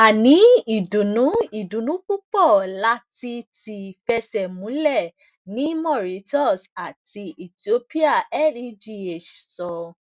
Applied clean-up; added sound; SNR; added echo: none; none; none; none.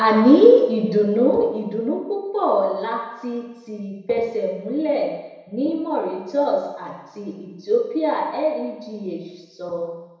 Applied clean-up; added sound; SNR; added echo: none; none; none; reverberation time 1.0 s.